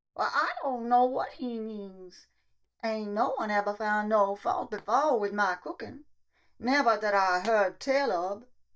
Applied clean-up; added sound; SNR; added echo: neural mask model DeepFilterNet 3.